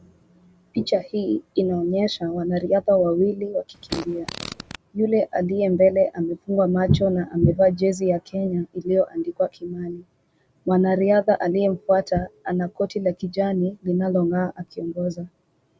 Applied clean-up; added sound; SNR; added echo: none; Fart; 12 dB; none.